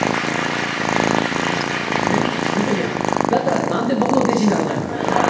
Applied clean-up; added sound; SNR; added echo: none; Purr; -1 dB; reverberation time 0.8 s.